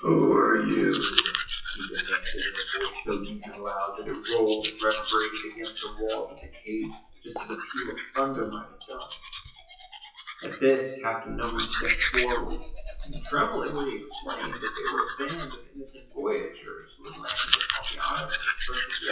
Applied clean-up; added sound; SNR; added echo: classical method WPE with log-MMSE.